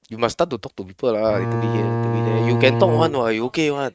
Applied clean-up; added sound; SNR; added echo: neural mask model RNNoise.